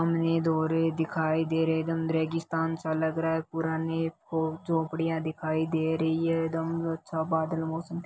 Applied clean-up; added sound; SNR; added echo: none; none; none; none.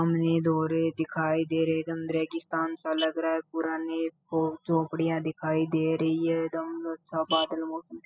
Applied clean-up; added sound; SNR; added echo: classical method spectral subtraction.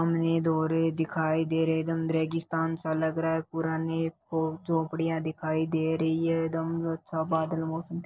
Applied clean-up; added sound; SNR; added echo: neural separator model SepFormer DNS4.